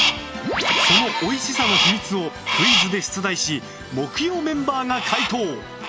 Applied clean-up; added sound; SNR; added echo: none; Crow; 0 dB; none.